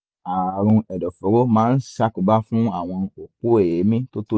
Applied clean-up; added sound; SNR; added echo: none; none; none; none.